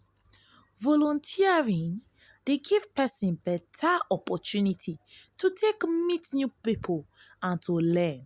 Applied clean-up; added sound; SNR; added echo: none; none; none; none.